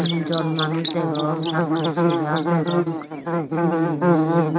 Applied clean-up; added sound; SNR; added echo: neural mask model RNNoise.